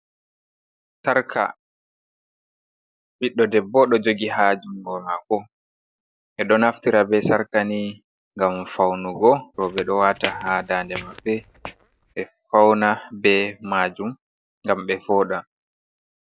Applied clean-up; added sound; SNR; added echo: neural mask model DeepFilterNet 3.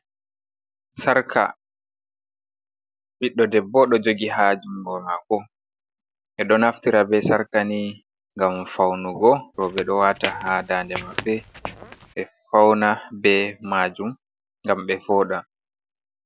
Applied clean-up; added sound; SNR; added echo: none; Squeak / Walk, footsteps; 12 dB; none.